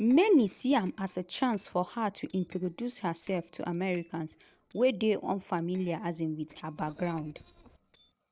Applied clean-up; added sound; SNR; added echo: neural separator model SepFormer DNS4.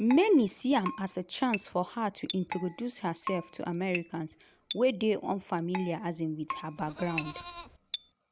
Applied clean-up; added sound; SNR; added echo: none; Keyboard (musical) + Livestock, farm animals, working animals; 12 dB; none.